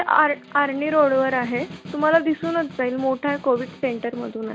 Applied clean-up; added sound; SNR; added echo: none; Snare drum; 18 dB; none.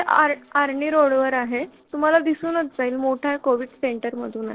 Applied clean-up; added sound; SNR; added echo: neural separator model SepFormer DNS4.